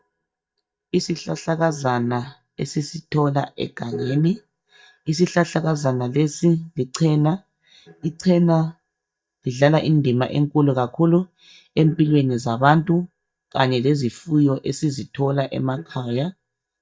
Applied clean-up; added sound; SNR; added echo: neural mask model DeepFilterNet 3.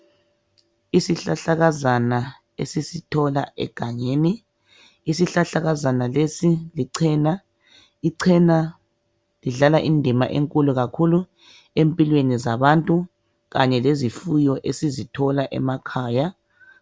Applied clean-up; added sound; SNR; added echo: none; none; none; none.